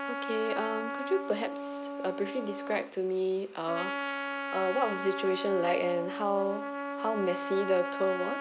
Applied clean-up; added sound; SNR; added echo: none; Trumpet; 5 dB; none.